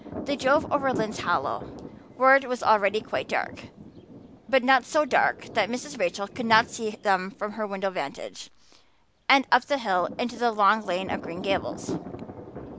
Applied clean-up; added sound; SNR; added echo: none; Thunder; 14 dB; none.